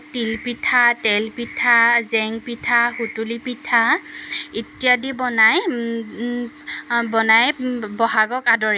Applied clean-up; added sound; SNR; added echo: none; none; none; none.